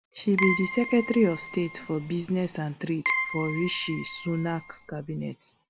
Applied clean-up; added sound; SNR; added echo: none; Keyboard (musical); 7 dB; none.